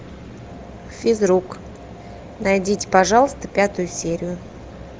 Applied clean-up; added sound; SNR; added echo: none; none; none; none.